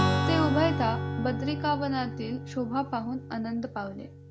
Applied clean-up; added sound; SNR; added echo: none; Strum; 1 dB; none.